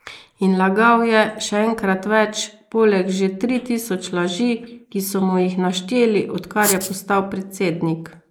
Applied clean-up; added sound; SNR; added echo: neural mask model Resemble Enhance denoiser.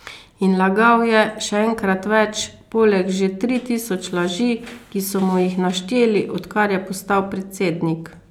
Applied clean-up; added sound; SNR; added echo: none; none; none; none.